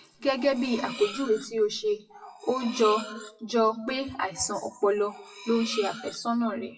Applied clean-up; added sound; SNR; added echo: classical method WPE with log-MMSE.